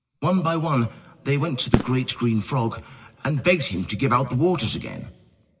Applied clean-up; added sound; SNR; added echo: none; Fireworks; 8 dB; reverberation time 1.4 s.